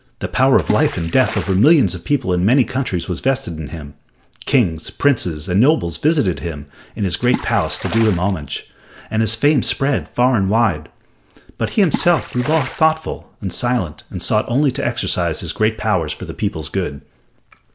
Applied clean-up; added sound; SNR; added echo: none; Water / Splash, splatter; 11 dB; none.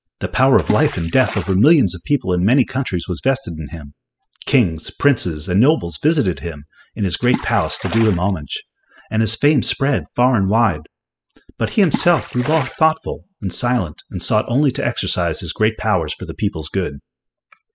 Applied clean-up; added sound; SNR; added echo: classical method spectral subtraction.